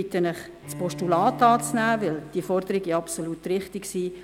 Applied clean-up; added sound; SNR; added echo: none; Bowed string instrument; 14 dB; none.